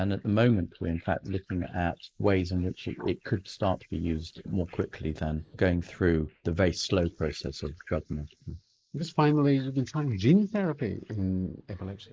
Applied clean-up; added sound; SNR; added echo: neural mask model Resemble Enhance denoiser.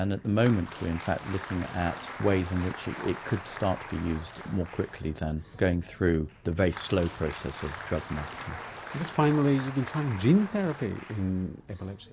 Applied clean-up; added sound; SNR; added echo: none; Applause; 14 dB; none.